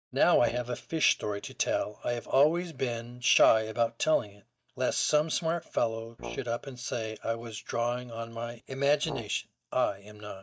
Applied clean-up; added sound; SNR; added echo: neural mask model DeepFilterNet 3.